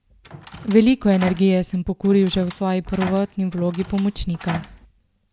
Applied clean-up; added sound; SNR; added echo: none; Door; 15 dB; none.